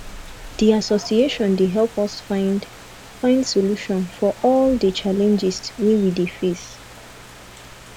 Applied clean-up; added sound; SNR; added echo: none; Rain; 19 dB; none.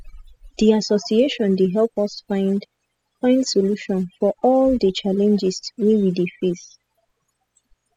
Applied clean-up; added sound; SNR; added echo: classical method spectral subtraction.